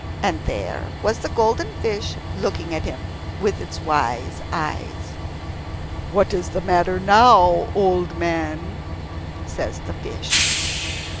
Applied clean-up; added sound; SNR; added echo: none; Train; 6 dB; none.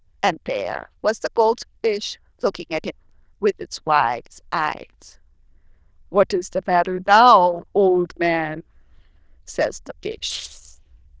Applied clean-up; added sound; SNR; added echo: neural diffusion model UNIVERSE++.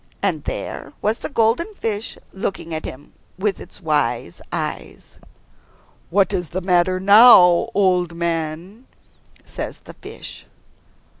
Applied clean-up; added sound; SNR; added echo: none; none; none; none.